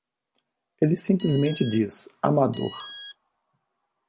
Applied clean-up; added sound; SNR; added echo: none; Alarm; 17 dB; none.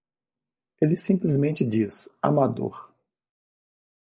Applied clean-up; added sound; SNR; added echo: neural mask model Resemble Enhance denoiser.